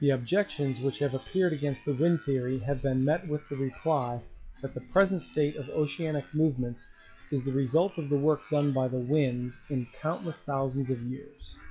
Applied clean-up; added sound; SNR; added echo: classical method log-MMSE.